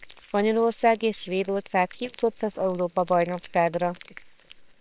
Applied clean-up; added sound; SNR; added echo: neural separator model SepFormer WHAM!.